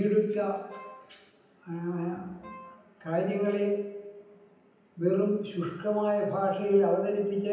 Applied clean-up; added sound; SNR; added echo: none; Wind instrument, woodwind instrument; 19 dB; reverberation time 0.9 s.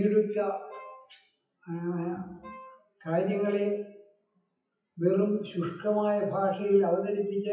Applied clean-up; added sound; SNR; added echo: classical method WPE with log-MMSE.